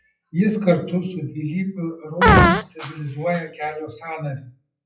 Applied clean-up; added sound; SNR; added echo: classical method WPE with log-MMSE.